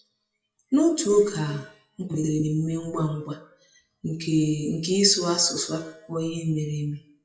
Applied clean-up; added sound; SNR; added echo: classical method WPE with log-MMSE.